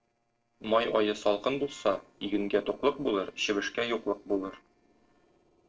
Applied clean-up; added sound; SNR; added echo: neural separator model SepFormer DNS4.